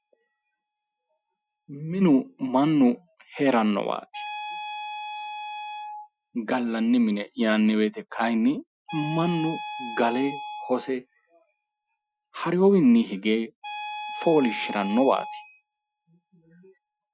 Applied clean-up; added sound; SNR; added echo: classical method Wiener filter.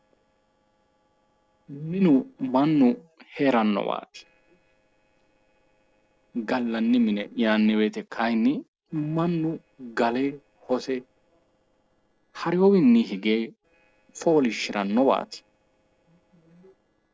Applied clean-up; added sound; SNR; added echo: neural separator model SepFormer DNS4.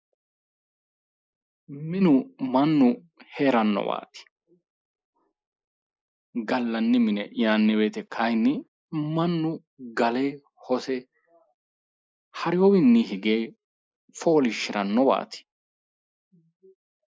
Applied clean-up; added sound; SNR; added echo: neural mask model Resemble Enhance denoiser.